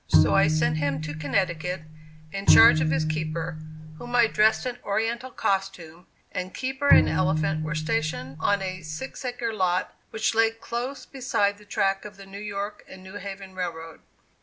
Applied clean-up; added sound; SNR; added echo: none; Bowed string instrument; -2 dB; none.